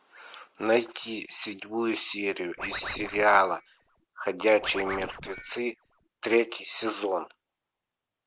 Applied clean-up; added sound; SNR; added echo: none; Scratching (performance technique); 11 dB; none.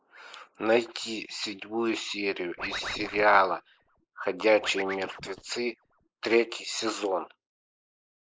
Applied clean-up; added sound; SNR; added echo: neural mask model Resemble Enhance denoiser.